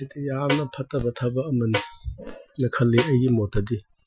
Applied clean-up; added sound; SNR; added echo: classical method Wiener filter.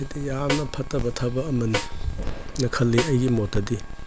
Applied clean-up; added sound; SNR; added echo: none; Snare drum; 10 dB; none.